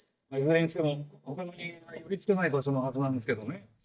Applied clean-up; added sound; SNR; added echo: neural mask model DeepFilterNet 3.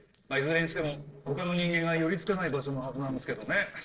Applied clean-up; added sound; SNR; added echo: neural separator model SepFormer DNS4.